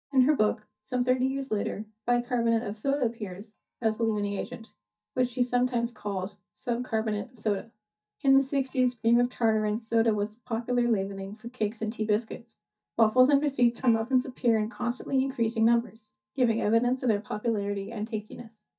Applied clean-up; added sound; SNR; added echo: neural mask model DeepFilterNet 3.